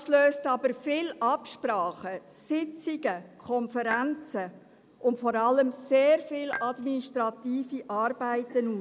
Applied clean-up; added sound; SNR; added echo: none; Dishes, pots, and pans / Chink, clink; 10 dB; none.